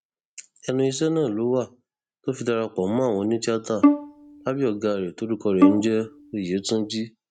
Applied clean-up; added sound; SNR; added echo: neural mask model RNNoise.